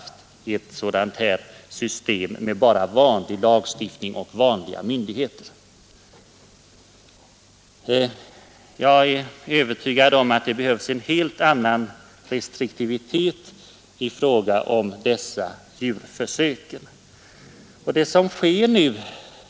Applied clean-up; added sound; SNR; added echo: none; none; none; none.